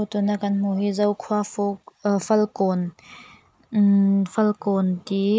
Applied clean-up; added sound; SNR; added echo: neural mask model Resemble Enhance denoiser.